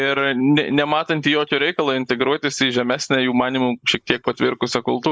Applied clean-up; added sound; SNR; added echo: neural mask model Resemble Enhance denoiser.